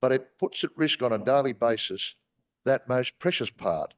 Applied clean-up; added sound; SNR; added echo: neural mask model DeepFilterNet 3.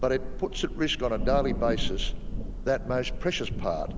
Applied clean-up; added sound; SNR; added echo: none; Thunder / Rain; 2 dB; none.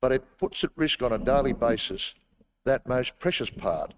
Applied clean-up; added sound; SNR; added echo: neural mask model RNNoise.